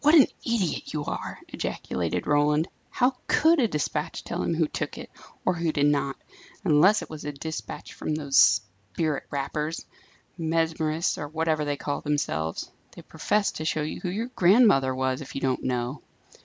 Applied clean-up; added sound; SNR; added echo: none; none; none; none.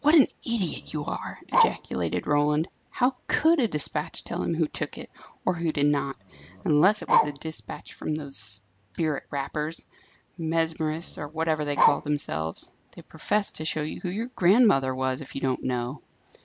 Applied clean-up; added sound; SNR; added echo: none; Bark; 3 dB; none.